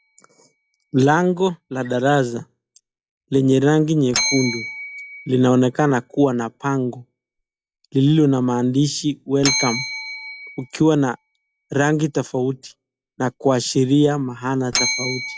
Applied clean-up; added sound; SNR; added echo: classical method log-MMSE.